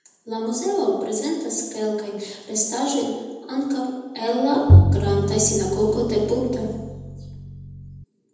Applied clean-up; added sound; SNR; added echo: none; Bowed string instrument; -4 dB; reverberation time 1.1 s.